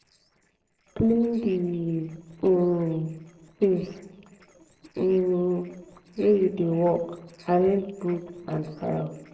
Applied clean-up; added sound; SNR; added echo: neural separator model SepFormer DNS4.